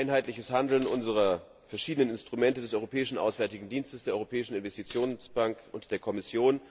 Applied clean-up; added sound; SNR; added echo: none; Coin (dropping); 13 dB; none.